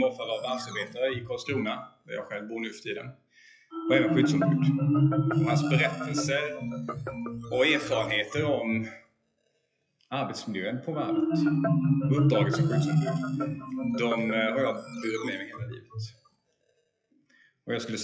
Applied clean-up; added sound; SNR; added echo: classical method WPE with log-MMSE.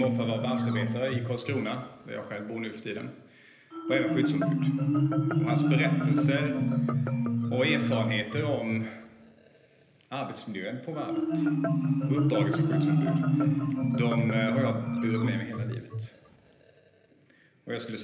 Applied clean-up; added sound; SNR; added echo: none; Marimba, xylophone; -5 dB; reverberation time 0.8 s.